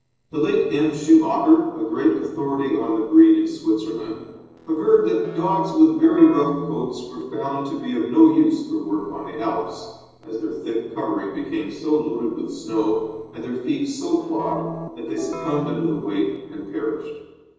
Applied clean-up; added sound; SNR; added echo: neural separator model SepFormer DNS4.